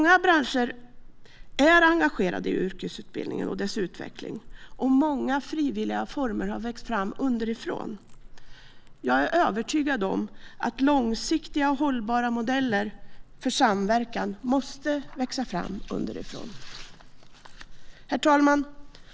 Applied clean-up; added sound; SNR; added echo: none; Crackle; 14 dB; none.